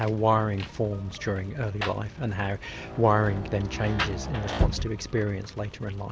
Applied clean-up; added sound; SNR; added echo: none; Rain; 6 dB; none.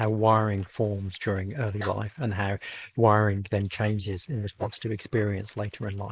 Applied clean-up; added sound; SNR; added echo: neural mask model Resemble Enhance denoiser.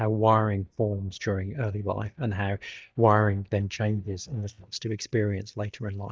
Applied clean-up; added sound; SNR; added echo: neural mask model DeepFilterNet 3.